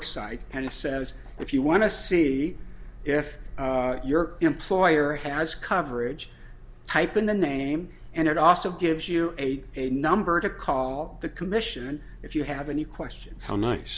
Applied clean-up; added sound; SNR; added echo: none; none; none; none.